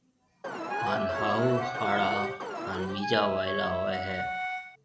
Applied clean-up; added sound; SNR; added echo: none; Wind instrument, woodwind instrument + Alarm; 0 dB; none.